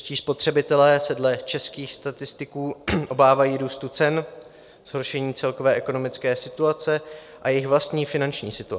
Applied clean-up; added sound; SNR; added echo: none; none; none; none.